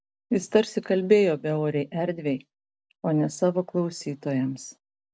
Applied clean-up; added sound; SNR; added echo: none; none; none; none.